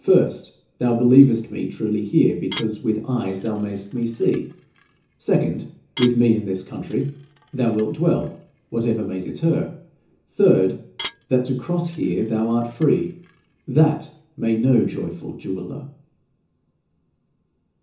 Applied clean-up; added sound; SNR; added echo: none; Dishes, pots, and pans / Glass; 19 dB; reverberation time 0.6 s.